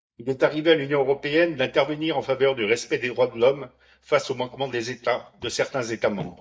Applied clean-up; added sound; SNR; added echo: neural mask model DeepFilterNet 3.